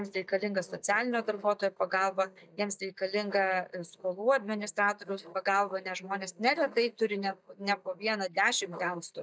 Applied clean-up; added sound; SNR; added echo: neural mask model DeepFilterNet 3.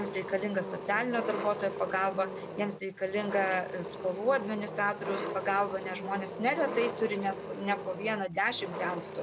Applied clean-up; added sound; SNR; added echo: none; Engine; 7 dB; none.